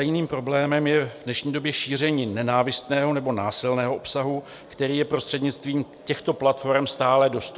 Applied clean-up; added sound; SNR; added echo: none; none; none; none.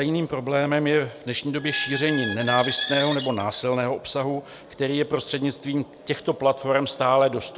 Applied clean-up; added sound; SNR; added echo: none; Squeak; 8 dB; none.